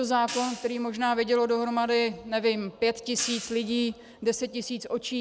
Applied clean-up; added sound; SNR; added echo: none; Hi-hat; 15 dB; none.